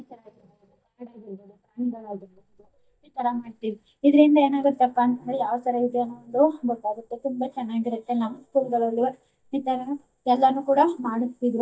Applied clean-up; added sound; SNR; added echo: neural mask model DeepFilterNet 3.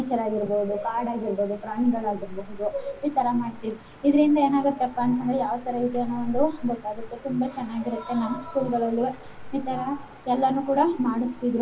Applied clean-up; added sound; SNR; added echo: none; Cricket; 8 dB; reverberation time 0.4 s.